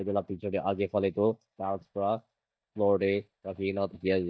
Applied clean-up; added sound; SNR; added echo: neural mask model DeepFilterNet 3.